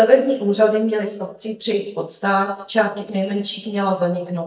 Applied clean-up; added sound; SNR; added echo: neural mask model DeepFilterNet 3.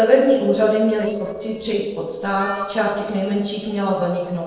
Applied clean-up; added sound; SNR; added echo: neural separator model SepFormer DNS4.